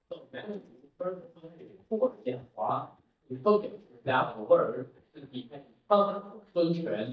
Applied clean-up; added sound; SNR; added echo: neural mask model DeepFilterNet 3.